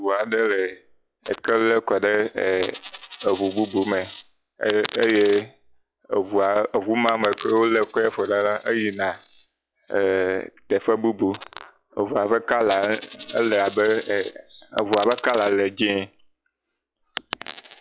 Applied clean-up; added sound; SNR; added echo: classical method log-MMSE.